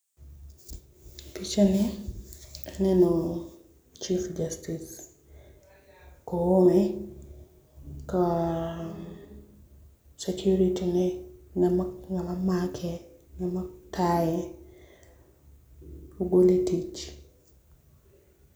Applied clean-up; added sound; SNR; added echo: none; none; none; none.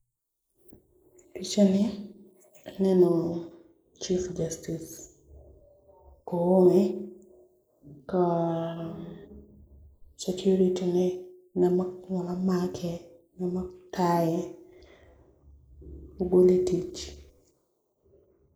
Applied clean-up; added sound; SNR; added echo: neural mask model Resemble Enhance denoiser.